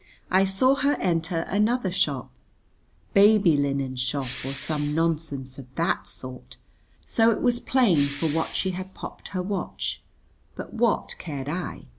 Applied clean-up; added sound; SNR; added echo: none; Respiratory sounds; 9 dB; none.